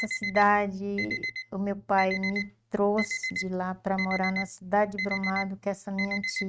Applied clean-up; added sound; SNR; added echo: neural mask model RNNoise.